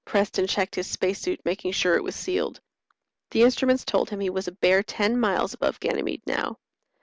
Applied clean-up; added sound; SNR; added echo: none; none; none; none.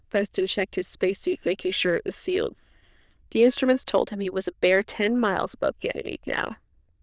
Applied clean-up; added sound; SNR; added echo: neural diffusion model UNIVERSE++.